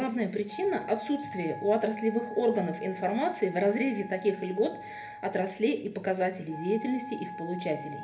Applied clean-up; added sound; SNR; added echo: none; Wind instrument, woodwind instrument; 13 dB; reverberation time 0.3 s.